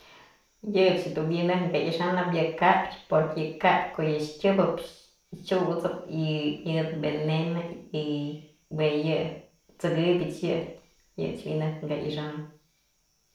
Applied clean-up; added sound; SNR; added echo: none; none; none; reverberation time 0.5 s.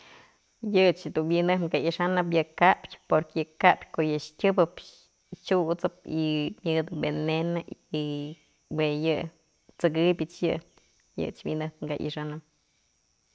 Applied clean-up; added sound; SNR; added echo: none; none; none; none.